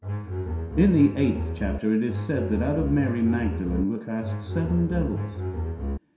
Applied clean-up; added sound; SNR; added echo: none; Bowed string instrument; 4 dB; reverberation time 0.7 s.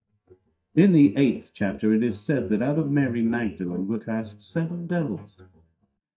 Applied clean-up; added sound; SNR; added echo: neural mask model DeepFilterNet 3.